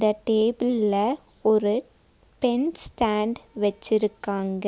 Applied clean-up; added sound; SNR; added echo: none; none; none; none.